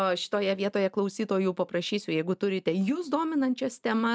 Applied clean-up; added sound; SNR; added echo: none; none; none; none.